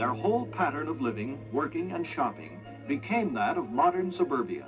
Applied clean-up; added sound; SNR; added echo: none; Harp; 15 dB; reverberation time 0.4 s.